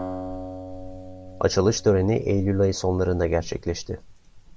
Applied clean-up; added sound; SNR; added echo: none; Acoustic guitar; 15 dB; none.